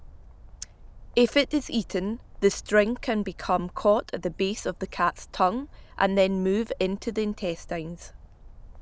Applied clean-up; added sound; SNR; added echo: none; Bird; 18 dB; none.